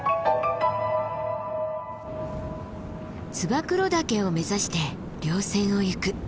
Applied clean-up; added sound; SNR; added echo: none; none; none; none.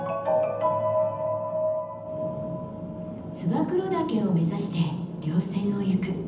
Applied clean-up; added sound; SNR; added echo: none; Chink, clink; 15 dB; reverberation time 0.8 s.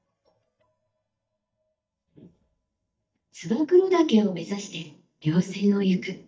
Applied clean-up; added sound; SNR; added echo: neural mask model DeepFilterNet 3.